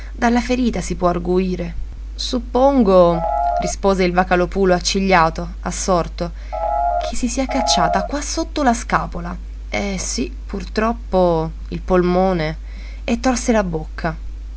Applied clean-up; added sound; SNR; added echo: none; Piano; 1 dB; none.